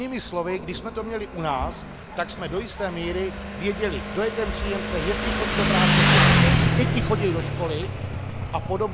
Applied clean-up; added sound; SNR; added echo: none; Motorcycle; -5 dB; none.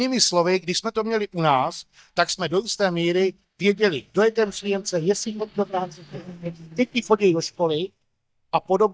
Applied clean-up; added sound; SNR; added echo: neural mask model DeepFilterNet 3.